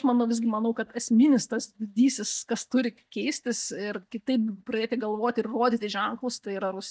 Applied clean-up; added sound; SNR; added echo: neural mask model DeepFilterNet 3.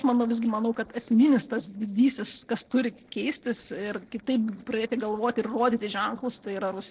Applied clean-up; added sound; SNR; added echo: neural separator model SepFormer DNS4.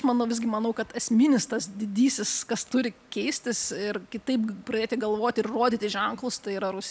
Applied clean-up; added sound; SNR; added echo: none; none; none; none.